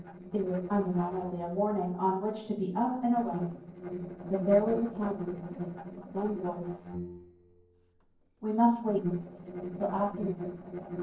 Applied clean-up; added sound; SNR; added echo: neural separator model SepFormer DNS4.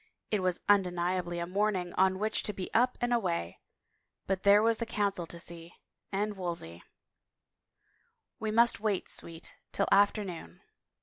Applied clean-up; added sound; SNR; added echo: none; none; none; none.